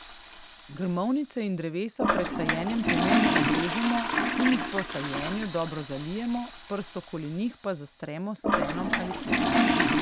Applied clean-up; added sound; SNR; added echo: none; Toilet flush; -2 dB; none.